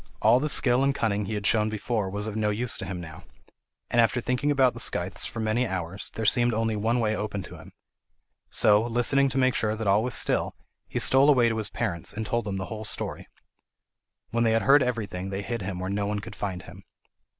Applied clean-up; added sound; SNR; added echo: none; none; none; none.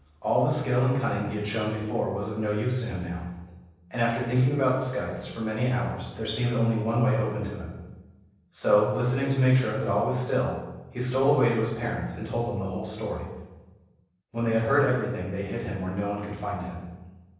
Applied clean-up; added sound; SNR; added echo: none; none; none; reverberation time 1.1 s.